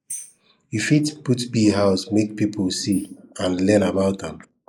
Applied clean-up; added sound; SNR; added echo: neural mask model Resemble Enhance denoiser.